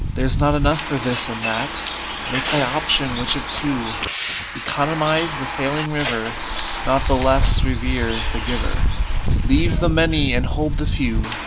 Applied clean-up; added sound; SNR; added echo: none; Bus; -1 dB; none.